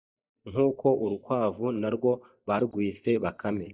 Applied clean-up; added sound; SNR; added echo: neural mask model DeepFilterNet 3.